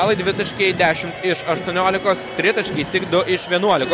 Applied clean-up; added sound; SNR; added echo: none; none; none; none.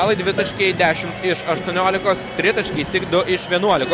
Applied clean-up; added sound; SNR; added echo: none; Waves, surf + Cowbell; 15 dB; none.